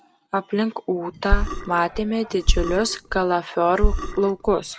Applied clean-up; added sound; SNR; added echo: none; Burping, eructation; 0 dB; none.